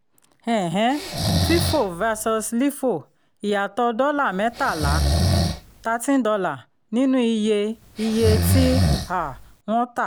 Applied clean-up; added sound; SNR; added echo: none; Breathing; 3 dB; none.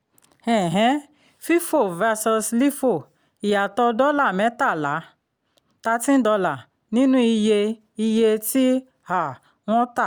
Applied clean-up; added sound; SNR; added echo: none; none; none; none.